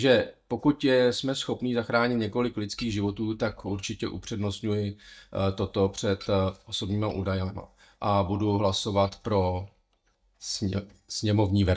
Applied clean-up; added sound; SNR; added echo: neural mask model DeepFilterNet 3.